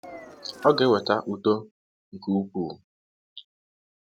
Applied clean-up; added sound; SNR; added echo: none; Engine; 16 dB; none.